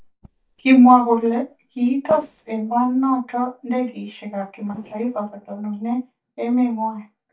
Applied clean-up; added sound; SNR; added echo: neural mask model DeepFilterNet 3.